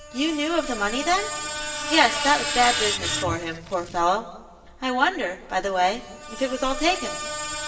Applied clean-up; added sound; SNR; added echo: none; Screech; 6 dB; reverberation time 2.5 s.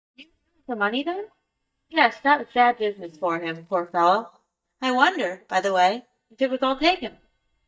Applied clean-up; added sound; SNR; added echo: neural mask model DeepFilterNet 3.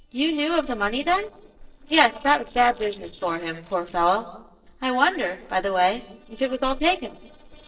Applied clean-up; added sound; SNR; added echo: neural separator model SepFormer DNS4.